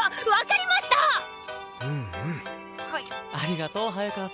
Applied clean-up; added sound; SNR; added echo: none; none; none; none.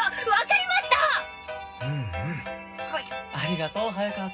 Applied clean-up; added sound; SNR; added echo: none; none; none; reverberation time 0.4 s.